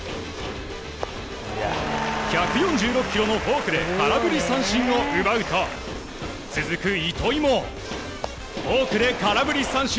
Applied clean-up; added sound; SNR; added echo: none; none; none; none.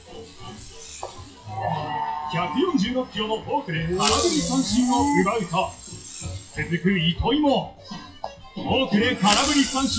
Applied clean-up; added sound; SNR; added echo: classical method WPE with log-MMSE.